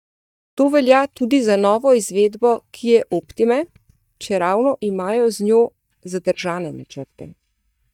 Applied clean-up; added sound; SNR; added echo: neural mask model DeepFilterNet 3.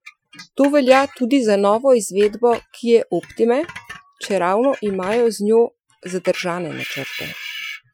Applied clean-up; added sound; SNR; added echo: classical method Wiener filter.